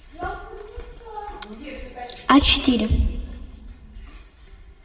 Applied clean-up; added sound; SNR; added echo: none; none; none; reverberation time 1.2 s.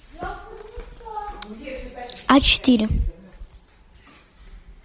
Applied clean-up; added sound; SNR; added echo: none; none; none; none.